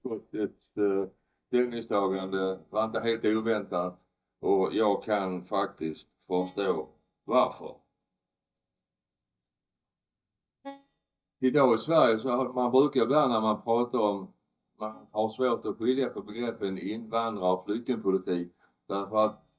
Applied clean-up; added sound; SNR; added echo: neural mask model DeepFilterNet 3.